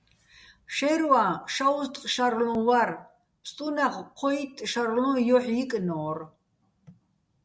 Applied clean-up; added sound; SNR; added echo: none; none; none; none.